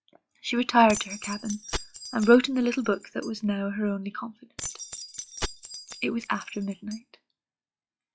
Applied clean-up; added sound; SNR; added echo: classical method log-MMSE.